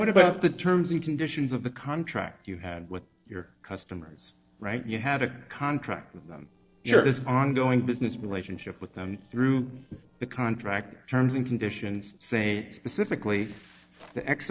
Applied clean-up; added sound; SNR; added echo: neural separator model SepFormer DNS4.